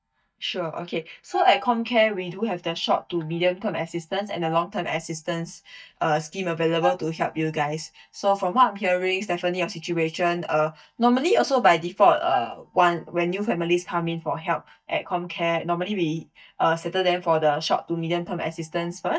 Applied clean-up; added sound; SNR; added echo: neural mask model DeepFilterNet 3.